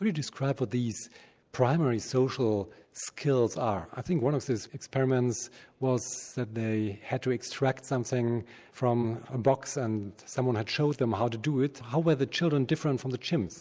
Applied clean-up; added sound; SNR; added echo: none; none; none; none.